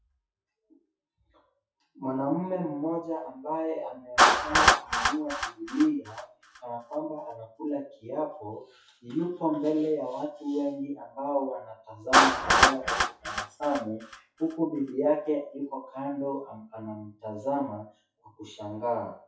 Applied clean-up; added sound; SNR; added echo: classical method WPE with log-MMSE.